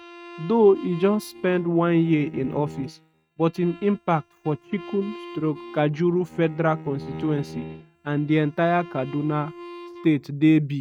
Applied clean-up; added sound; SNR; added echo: neural mask model RNNoise.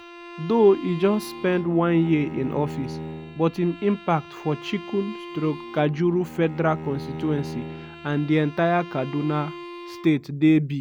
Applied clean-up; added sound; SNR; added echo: none; Bowed string instrument + Bowed string instrument; 13 dB; none.